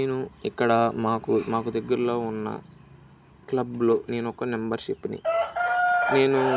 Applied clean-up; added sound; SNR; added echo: none; none; none; none.